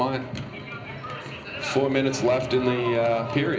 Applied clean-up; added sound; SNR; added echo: none; none; none; reverberation time 0.5 s.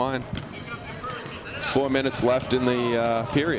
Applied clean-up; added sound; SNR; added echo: none; none; none; none.